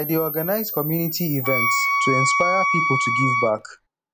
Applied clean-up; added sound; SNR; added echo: none; Camera + Wind instrument, woodwind instrument; -3 dB; none.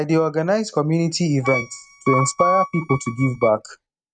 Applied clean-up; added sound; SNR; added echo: neural mask model RNNoise.